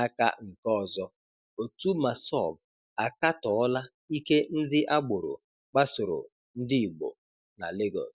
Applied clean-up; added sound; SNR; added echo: none; none; none; none.